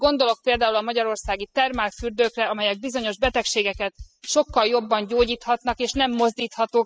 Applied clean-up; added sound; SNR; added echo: classical method spectral subtraction.